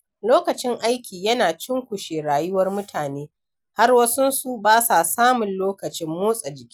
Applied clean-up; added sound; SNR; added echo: none; none; none; none.